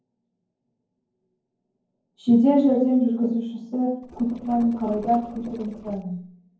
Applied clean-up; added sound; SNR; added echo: neural separator model SepFormer DNS4.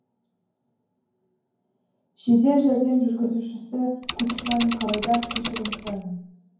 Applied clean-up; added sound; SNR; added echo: none; Mechanisms / Bicycle; -1 dB; reverberation time 0.9 s.